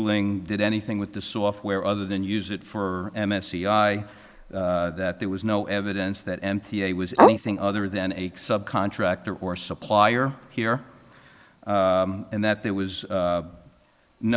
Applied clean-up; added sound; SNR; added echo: neural mask model Resemble Enhance denoiser.